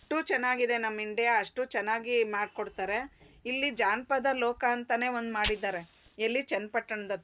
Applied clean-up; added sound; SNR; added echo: none; Fire; 18 dB; none.